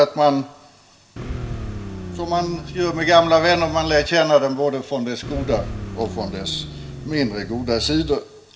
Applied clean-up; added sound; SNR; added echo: none; Car; 10 dB; reverberation time 0.3 s.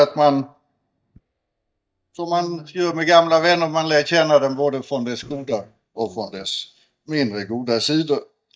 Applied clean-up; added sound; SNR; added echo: neural mask model DeepFilterNet 3.